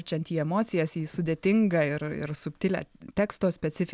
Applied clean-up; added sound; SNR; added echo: none; none; none; none.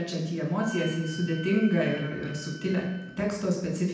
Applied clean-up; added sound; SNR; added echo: none; Wind instrument, woodwind instrument; 16 dB; reverberation time 0.9 s.